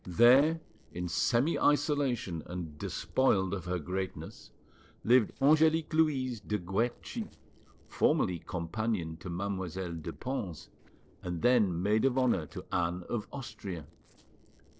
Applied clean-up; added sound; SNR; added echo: neural separator model SepFormer DNS4.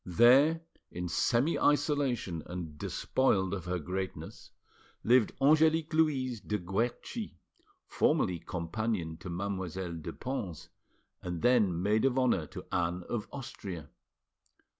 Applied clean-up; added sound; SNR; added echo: none; none; none; none.